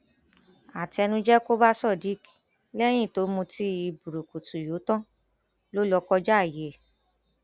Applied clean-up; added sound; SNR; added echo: none; none; none; none.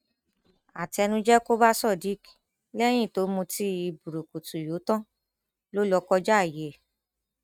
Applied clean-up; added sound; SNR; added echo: neural mask model RNNoise.